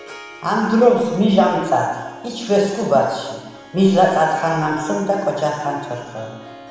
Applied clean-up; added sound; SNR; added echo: none; Harp; 18 dB; reverberation time 1.2 s.